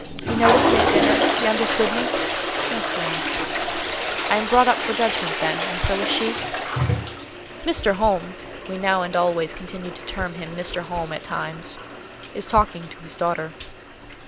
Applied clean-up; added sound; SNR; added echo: none; Toilet flush; -1 dB; none.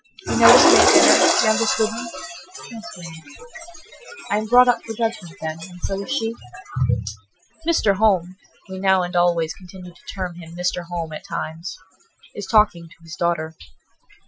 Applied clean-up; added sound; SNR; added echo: classical method Wiener filter.